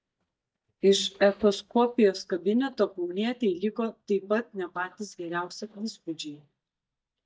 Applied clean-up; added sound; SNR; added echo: neural mask model DeepFilterNet 3.